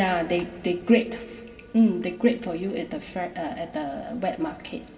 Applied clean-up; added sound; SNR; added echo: none; none; none; reverberation time 1.6 s.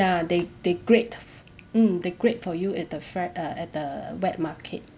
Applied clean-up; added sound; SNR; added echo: none; none; none; none.